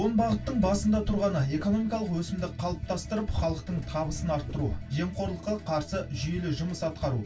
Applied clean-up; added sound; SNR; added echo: none; Whoosh, swoosh, swish; 19 dB; reverberation time 0.1 s.